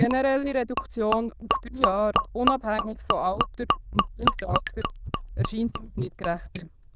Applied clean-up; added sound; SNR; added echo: neural diffusion model UNIVERSE++.